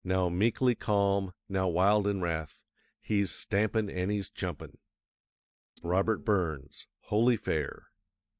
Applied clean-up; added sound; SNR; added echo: neural mask model DeepFilterNet 3.